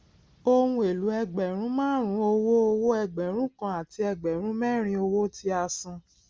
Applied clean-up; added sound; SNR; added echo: none; none; none; none.